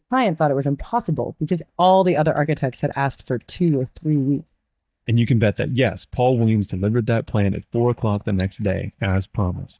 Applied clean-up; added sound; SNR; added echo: neural mask model DeepFilterNet 3.